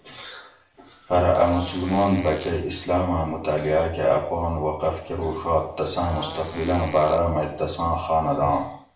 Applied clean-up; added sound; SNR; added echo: none; Fart; 17 dB; reverberation time 0.5 s.